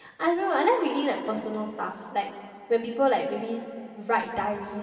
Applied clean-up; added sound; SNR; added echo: none; none; none; reverberation time 2.5 s.